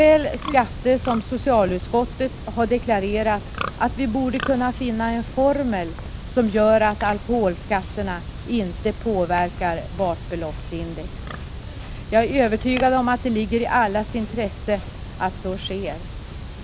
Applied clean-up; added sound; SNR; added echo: none; Livestock, farm animals, working animals; 18 dB; none.